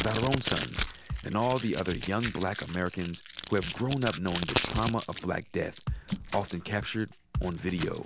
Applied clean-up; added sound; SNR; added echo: none; Packing tape, duct tape; 7 dB; none.